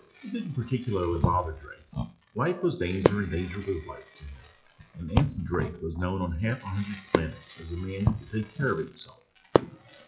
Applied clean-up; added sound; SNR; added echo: classical method WPE with log-MMSE.